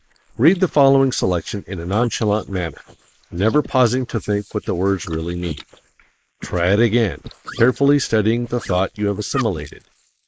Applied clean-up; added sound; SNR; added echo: neural mask model Resemble Enhance denoiser.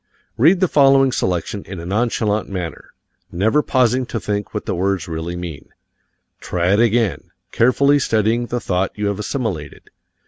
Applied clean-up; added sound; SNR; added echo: none; none; none; none.